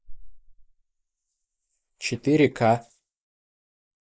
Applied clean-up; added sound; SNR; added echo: neural mask model Resemble Enhance denoiser.